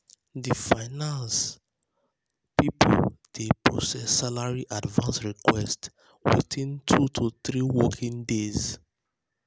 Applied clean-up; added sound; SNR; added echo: none; none; none; none.